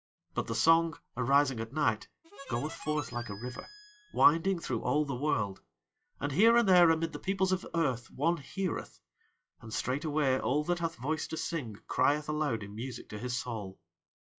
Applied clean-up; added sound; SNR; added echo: classical method log-MMSE.